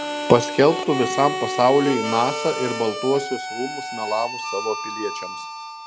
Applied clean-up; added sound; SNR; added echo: none; Harmonica; 6 dB; none.